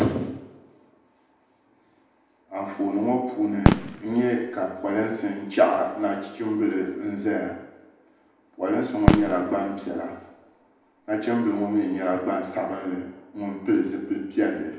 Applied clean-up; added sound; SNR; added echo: none; Fireworks; 0 dB; reverberation time 0.8 s.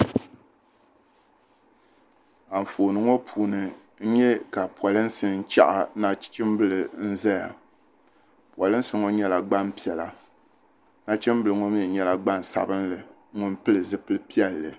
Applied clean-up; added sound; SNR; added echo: none; none; none; none.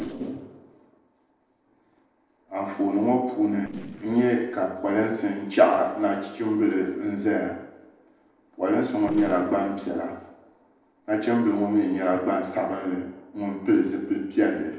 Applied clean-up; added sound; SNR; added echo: neural separator model SepFormer DNS4.